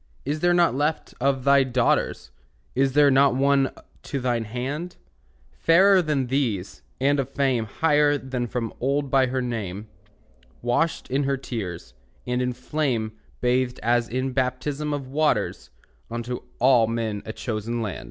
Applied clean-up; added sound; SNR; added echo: none; none; none; none.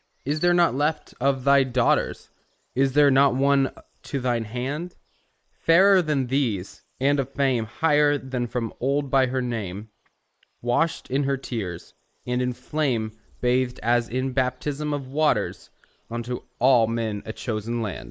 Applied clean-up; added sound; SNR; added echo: neural mask model Resemble Enhance denoiser.